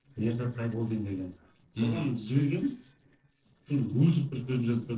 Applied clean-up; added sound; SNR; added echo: neural separator model SepFormer DNS4.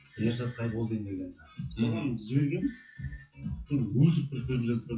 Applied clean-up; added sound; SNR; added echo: classical method WPE with log-MMSE.